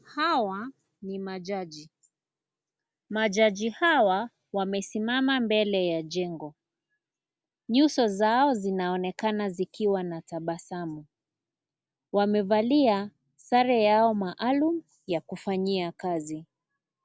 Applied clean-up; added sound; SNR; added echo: none; none; none; none.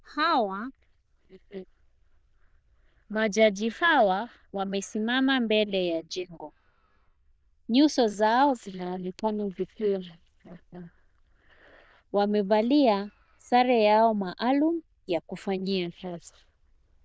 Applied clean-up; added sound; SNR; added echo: neural diffusion model UNIVERSE++.